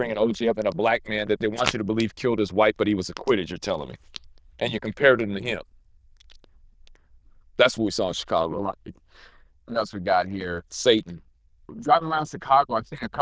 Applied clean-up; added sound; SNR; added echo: neural diffusion model UNIVERSE++.